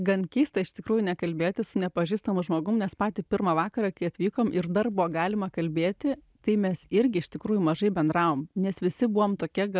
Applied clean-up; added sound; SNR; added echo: none; none; none; none.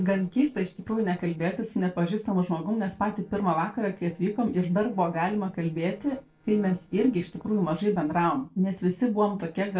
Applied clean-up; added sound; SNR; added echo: neural separator model SepFormer DNS4.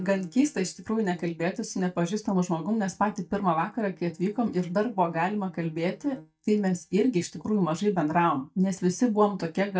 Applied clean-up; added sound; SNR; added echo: neural mask model DeepFilterNet 3.